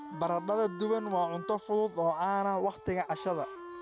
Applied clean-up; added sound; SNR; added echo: none; Wind instrument, woodwind instrument; 14 dB; none.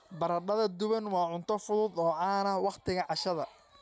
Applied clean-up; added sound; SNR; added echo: none; none; none; none.